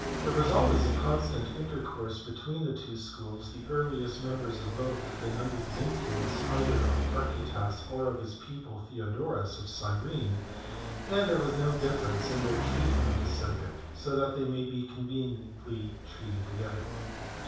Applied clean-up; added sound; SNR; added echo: none; Car passing by; 2 dB; reverberation time 0.7 s.